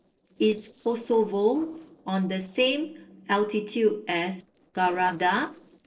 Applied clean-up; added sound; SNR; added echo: neural separator model SepFormer DNS4.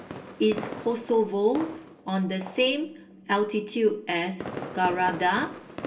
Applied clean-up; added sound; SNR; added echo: none; Fireworks; 13 dB; reverberation time 0.2 s.